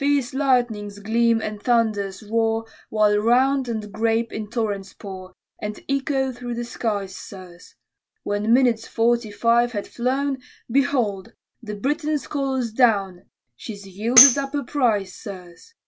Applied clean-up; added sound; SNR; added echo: none; Tambourine; 0 dB; none.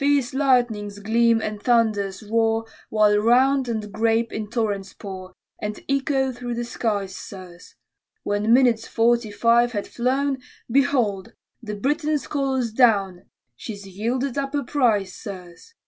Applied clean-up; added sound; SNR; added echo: none; none; none; none.